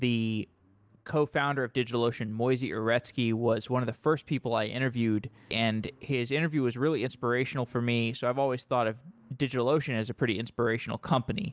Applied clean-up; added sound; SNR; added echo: none; none; none; none.